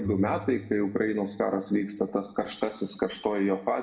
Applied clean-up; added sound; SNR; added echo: none; Bowed string instrument; 15 dB; reverberation time 0.6 s.